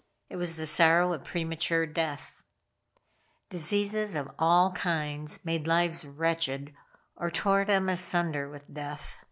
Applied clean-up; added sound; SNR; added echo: none; none; none; none.